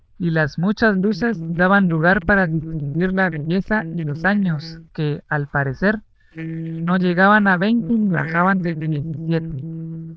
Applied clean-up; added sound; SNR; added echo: neural diffusion model UNIVERSE++.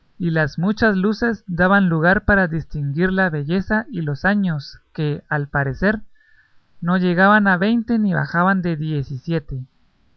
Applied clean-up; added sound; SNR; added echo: none; none; none; none.